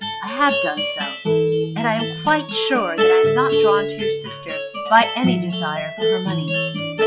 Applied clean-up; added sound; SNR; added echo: classical method log-MMSE.